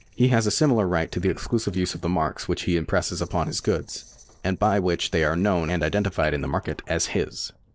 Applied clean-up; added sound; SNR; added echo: neural separator model SepFormer DNS4.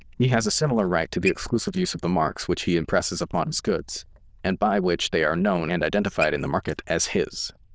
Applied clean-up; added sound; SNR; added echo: neural diffusion model UNIVERSE++.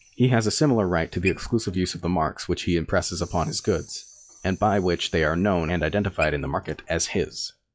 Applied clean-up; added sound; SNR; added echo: classical method log-MMSE.